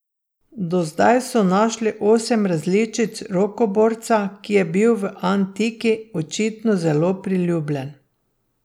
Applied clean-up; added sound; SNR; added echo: none; none; none; none.